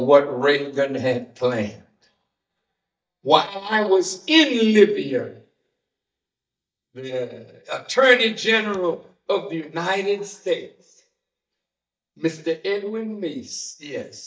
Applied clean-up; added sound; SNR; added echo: neural mask model DeepFilterNet 3.